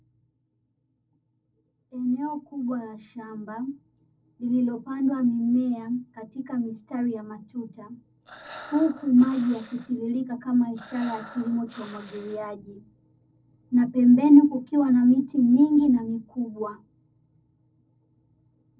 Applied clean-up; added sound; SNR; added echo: neural separator model SepFormer DNS4.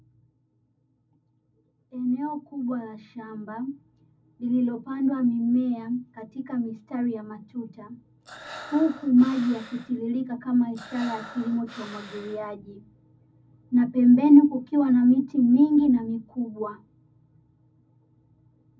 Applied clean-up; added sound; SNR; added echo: none; Breathing; 18 dB; reverberation time 0.4 s.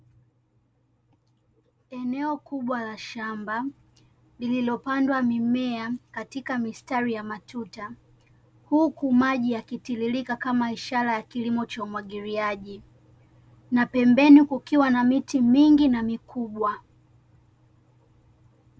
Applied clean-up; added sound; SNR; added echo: none; none; none; none.